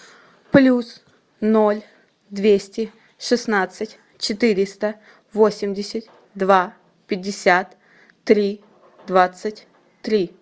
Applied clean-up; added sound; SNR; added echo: none; none; none; none.